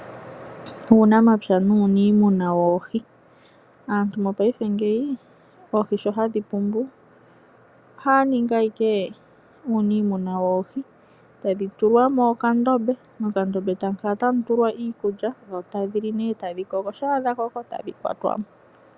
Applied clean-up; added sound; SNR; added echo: none; none; none; none.